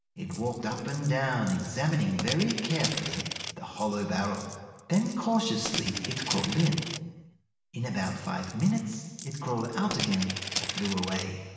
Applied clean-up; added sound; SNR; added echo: none; Coin (dropping); 8 dB; reverberation time 1.3 s.